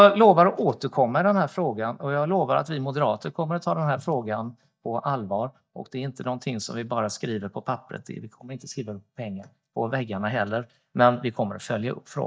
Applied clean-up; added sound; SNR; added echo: neural mask model DeepFilterNet 3.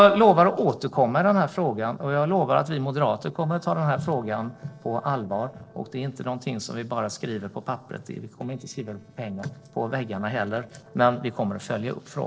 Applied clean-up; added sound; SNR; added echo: neural separator model SepFormer DNS4.